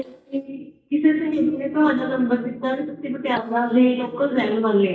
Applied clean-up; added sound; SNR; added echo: neural mask model DeepFilterNet 3.